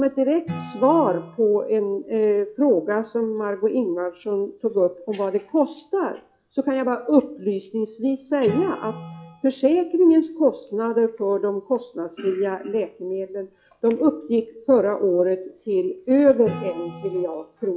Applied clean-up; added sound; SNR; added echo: classical method log-MMSE.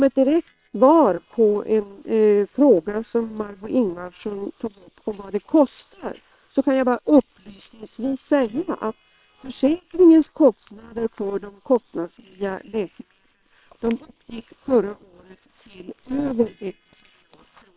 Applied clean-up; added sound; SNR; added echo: neural separator model SepFormer WHAM!.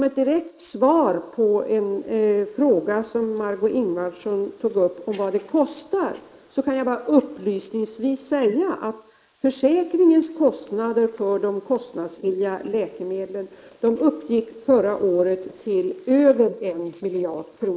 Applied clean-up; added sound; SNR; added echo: neural mask model Resemble Enhance denoiser.